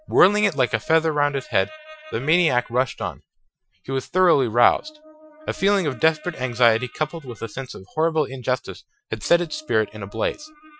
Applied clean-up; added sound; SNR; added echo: classical method Wiener filter.